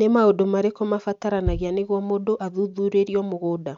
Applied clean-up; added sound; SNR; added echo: neural mask model RNNoise.